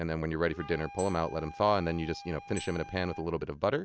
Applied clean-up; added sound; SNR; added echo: none; Marimba, xylophone + Wind instrument, woodwind instrument; 16 dB; none.